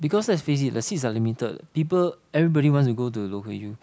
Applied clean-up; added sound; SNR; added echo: none; none; none; none.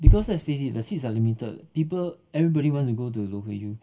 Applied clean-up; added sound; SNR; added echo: none; Bass drum; -2 dB; reverberation time 0.2 s.